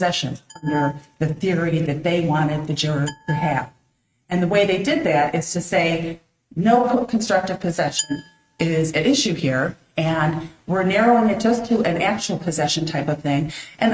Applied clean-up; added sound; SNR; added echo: neural mask model RNNoise.